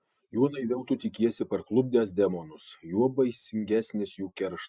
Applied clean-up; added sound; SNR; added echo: none; none; none; none.